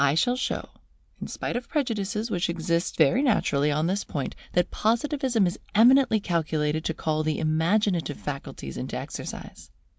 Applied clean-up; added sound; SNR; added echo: none; none; none; none.